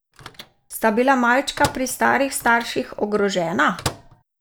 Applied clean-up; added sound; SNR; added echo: none; Microwave oven; 14 dB; none.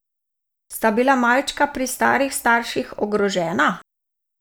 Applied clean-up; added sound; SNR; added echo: none; none; none; none.